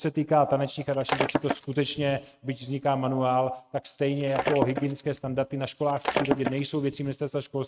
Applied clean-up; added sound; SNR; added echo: neural mask model RNNoise.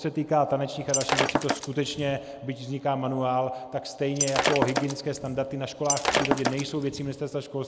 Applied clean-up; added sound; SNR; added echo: none; Shatter; 1 dB; none.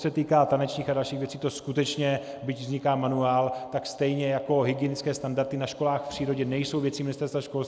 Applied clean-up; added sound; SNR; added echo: none; none; none; none.